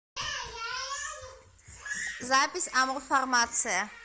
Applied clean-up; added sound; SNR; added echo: none; none; none; none.